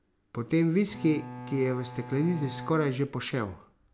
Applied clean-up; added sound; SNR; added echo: none; Bowed string instrument; 13 dB; none.